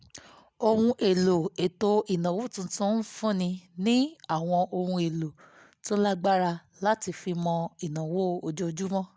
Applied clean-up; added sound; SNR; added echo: none; none; none; none.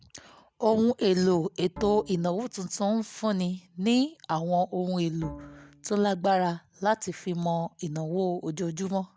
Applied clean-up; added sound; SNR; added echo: none; Bowed string instrument; 18 dB; none.